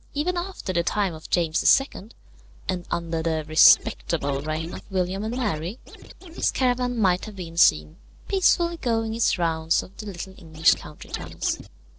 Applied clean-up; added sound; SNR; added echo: neural separator model SepFormer DNS4.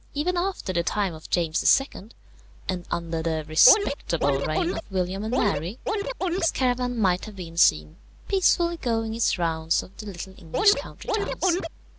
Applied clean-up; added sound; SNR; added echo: none; Scratching (performance technique); 1 dB; none.